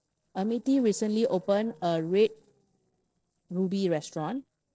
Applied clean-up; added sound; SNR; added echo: neural separator model SepFormer DNS4.